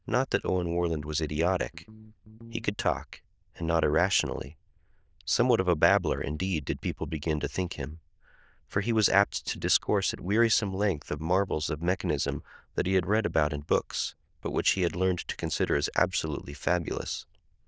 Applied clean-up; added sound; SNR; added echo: neural diffusion model UNIVERSE++.